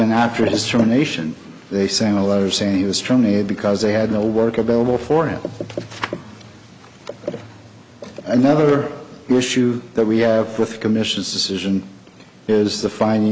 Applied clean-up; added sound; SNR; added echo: none; none; none; none.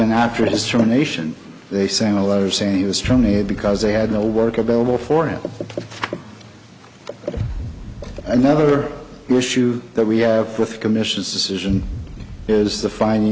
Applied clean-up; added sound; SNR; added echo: none; Boom; 15 dB; none.